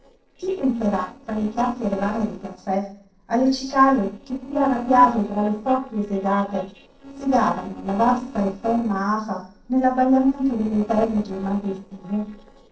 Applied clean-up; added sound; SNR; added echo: neural separator model SepFormer DNS4.